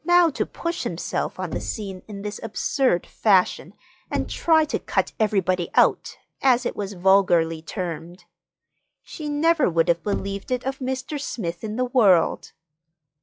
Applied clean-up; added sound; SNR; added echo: classical method log-MMSE.